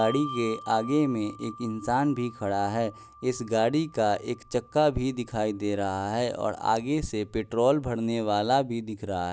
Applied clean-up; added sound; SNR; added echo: none; Bell; 18 dB; none.